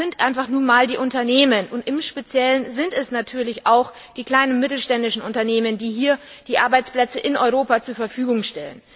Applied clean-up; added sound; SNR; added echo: none; none; none; none.